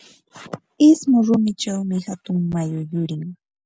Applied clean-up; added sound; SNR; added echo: none; none; none; none.